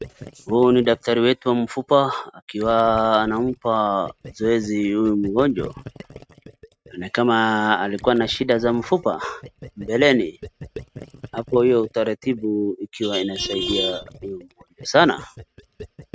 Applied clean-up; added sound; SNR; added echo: neural mask model RNNoise.